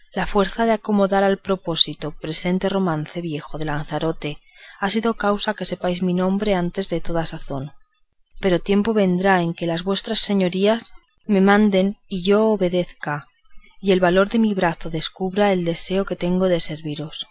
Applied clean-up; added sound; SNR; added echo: none; none; none; none.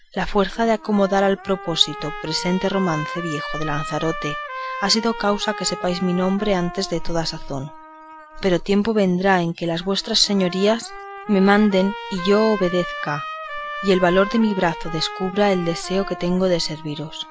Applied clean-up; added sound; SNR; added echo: none; Trumpet; 12 dB; none.